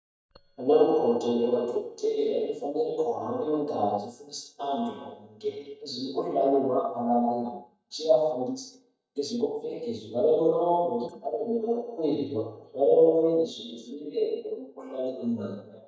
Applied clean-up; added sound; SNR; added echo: neural mask model DeepFilterNet 3.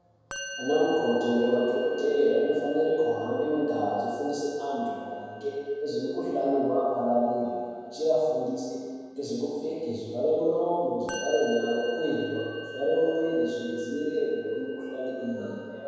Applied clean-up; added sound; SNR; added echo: none; Musical instrument; 17 dB; reverberation time 1.9 s.